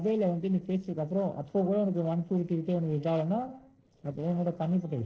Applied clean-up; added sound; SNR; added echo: neural separator model SepFormer DNS4.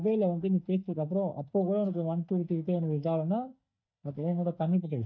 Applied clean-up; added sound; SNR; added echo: neural mask model DeepFilterNet 3.